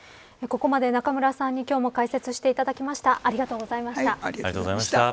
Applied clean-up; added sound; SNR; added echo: none; none; none; none.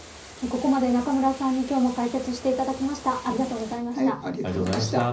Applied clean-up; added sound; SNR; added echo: none; Bathtub (filling or washing); 16 dB; reverberation time 0.5 s.